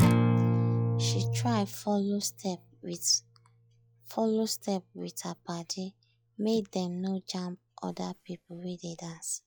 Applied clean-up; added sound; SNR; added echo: classical method log-MMSE.